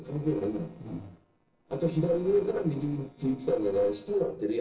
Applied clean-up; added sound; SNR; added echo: neural separator model SepFormer DNS4.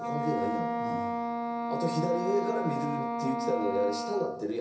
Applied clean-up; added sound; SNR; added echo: none; Wind instrument, woodwind instrument; 0 dB; reverberation time 0.3 s.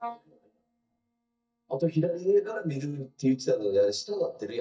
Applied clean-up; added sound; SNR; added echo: neural mask model DeepFilterNet 3.